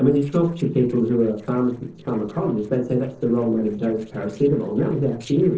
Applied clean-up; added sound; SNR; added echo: neural separator model SepFormer DNS4.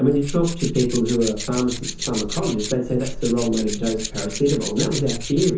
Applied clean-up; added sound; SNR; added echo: none; Tools; 8 dB; reverberation time 0.6 s.